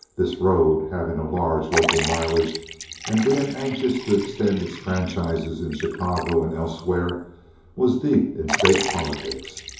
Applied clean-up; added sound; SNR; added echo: none; Liquid; 9 dB; reverberation time 2.8 s.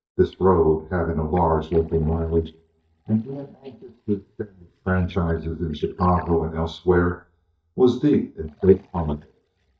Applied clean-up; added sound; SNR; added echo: neural mask model DeepFilterNet 3.